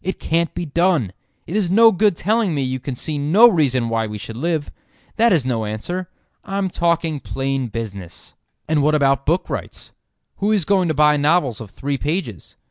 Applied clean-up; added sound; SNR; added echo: none; none; none; none.